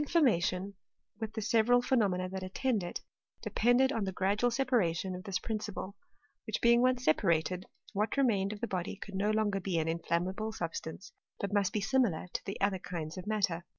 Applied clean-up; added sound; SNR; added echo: none; none; none; none.